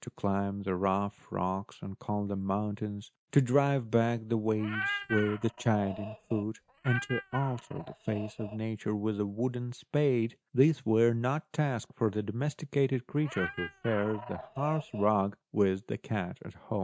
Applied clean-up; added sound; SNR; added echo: neural mask model RNNoise.